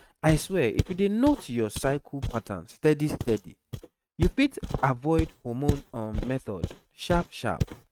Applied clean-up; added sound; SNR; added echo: neural mask model RNNoise.